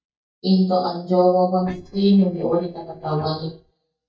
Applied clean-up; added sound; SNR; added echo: neural mask model DeepFilterNet 3.